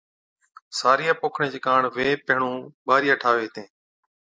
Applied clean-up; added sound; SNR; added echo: none; none; none; none.